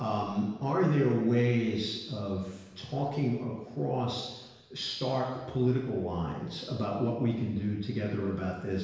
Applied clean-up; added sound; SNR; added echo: none; none; none; reverberation time 1.0 s.